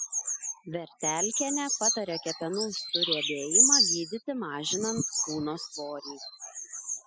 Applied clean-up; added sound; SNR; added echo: classical method spectral subtraction.